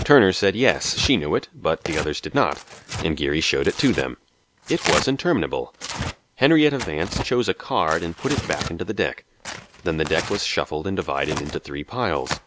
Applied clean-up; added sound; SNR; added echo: none; Tearing; 10 dB; none.